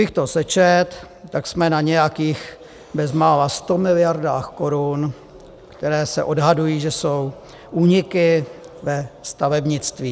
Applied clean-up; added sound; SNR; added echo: none; none; none; none.